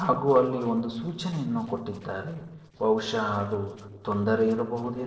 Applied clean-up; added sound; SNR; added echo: neural separator model SepFormer DNS4.